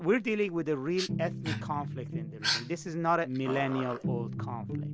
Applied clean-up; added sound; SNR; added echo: none; Dog; 8 dB; none.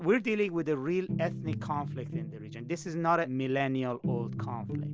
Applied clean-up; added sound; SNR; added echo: none; none; none; none.